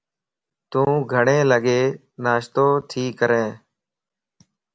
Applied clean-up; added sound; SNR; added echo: none; none; none; none.